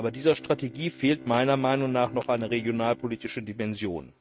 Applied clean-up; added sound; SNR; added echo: neural mask model RNNoise.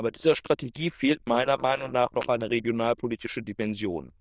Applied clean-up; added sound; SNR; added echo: neural diffusion model UNIVERSE++.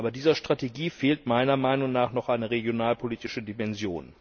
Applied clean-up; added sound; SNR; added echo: none; none; none; none.